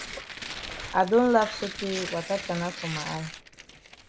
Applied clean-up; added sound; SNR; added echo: none; Tearing; 10 dB; none.